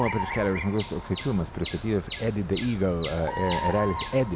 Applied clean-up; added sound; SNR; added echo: none; Bird vocalization, bird call, bird song + Bird vocalization, bird call, bird song; 7 dB; none.